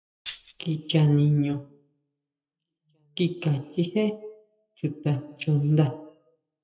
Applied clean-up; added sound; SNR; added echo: classical method WPE with log-MMSE.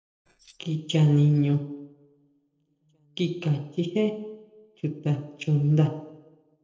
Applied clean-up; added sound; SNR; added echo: neural separator model SepFormer DNS4.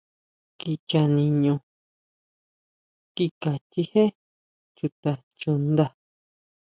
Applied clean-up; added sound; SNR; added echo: none; none; none; none.